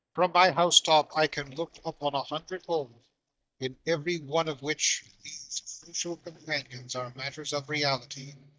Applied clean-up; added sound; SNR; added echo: neural mask model DeepFilterNet 3.